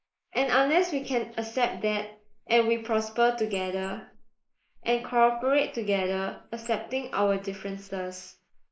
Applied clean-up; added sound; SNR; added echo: neural mask model Resemble Enhance denoiser.